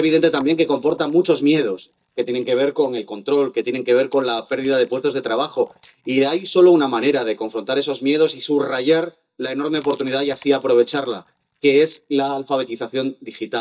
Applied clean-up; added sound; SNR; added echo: neural mask model DeepFilterNet 3.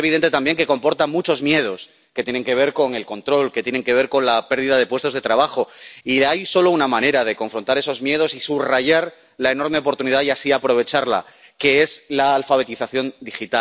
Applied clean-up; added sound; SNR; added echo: none; none; none; none.